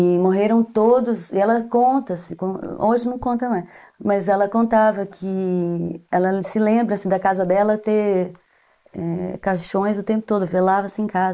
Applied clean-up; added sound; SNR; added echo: neural mask model Resemble Enhance denoiser.